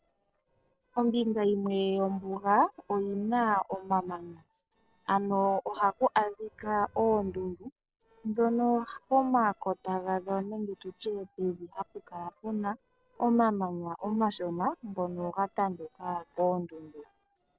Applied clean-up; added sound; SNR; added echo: neural separator model SepFormer DNS4.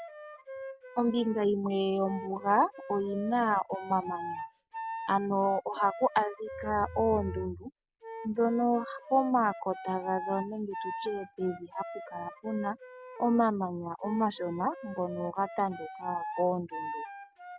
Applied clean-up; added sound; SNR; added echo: none; Wind instrument, woodwind instrument; 12 dB; none.